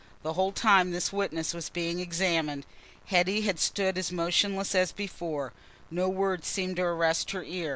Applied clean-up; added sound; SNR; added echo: none; none; none; none.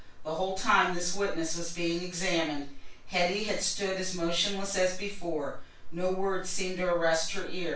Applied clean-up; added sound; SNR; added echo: none; none; none; reverberation time 0.3 s.